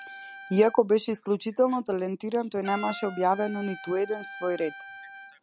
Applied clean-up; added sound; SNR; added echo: none; Trumpet; 16 dB; none.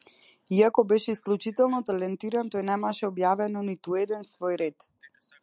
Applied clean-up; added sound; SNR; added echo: none; none; none; none.